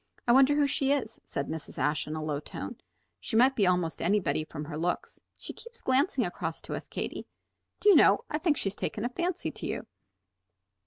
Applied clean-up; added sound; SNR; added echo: none; none; none; none.